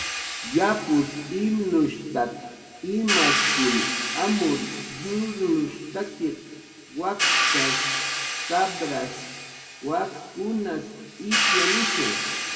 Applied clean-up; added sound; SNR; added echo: none; Hi-hat; 1 dB; reverberation time 1.5 s.